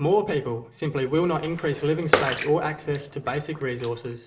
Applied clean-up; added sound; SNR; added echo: none; Bathtub (filling or washing) / Water / Splash, splatter; 5 dB; reverberation time 0.5 s.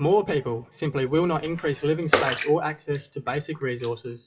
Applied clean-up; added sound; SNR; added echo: classical method WPE with log-MMSE.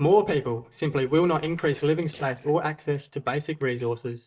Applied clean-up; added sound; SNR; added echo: neural mask model DeepFilterNet 3.